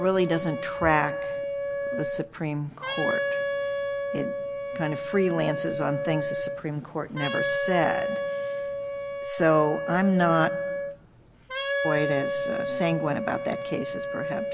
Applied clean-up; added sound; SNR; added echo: none; Wind instrument, woodwind instrument; 2 dB; none.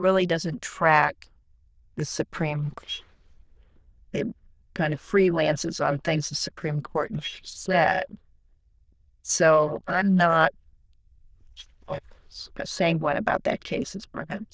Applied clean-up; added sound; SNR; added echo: neural diffusion model UNIVERSE++.